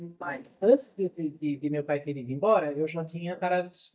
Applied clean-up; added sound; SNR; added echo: neural mask model DeepFilterNet 3.